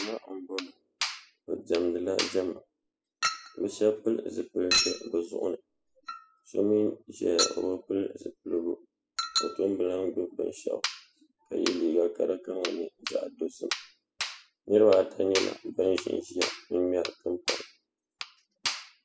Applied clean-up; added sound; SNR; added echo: classical method spectral subtraction.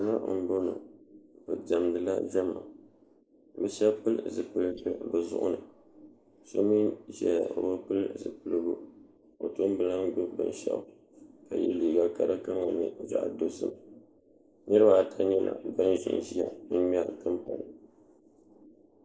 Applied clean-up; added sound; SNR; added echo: neural mask model Resemble Enhance denoiser.